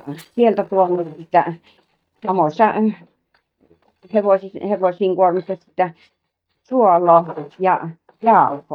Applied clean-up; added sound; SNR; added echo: neural mask model DeepFilterNet 3.